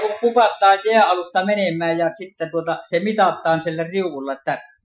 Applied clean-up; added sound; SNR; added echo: classical method Wiener filter.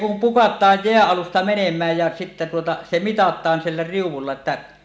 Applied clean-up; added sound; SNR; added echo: none; none; none; none.